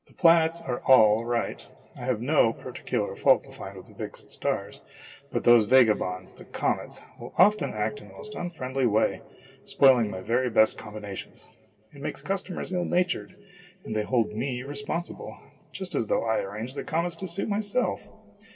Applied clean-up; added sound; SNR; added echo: none; Telephone; 15 dB; reverberation time 2.2 s.